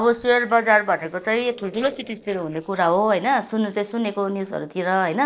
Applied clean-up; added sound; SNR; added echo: neural separator model SepFormer DNS4.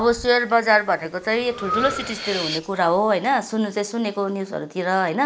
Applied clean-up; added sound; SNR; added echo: none; Breathing; 12 dB; none.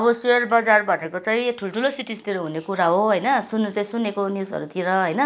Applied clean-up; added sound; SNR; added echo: none; none; none; none.